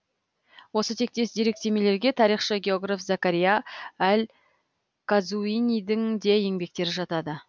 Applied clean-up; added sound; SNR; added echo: none; none; none; none.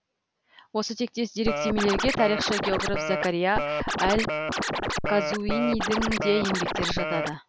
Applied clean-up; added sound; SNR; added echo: none; Scratching (performance technique); 0 dB; none.